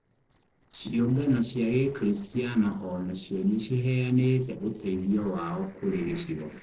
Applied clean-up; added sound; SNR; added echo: neural separator model SepFormer DNS4.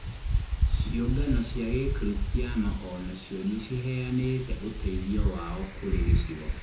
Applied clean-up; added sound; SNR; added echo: none; Wind; -2 dB; reverberation time 0.5 s.